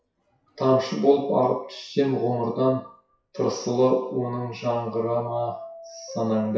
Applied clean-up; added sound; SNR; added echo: classical method WPE with log-MMSE.